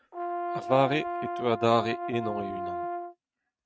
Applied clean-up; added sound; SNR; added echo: neural mask model RNNoise.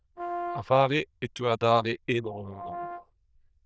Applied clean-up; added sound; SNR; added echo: neural diffusion model UNIVERSE++.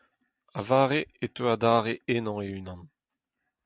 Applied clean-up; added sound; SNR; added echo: none; none; none; none.